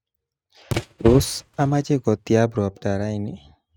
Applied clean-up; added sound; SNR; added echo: neural mask model RNNoise.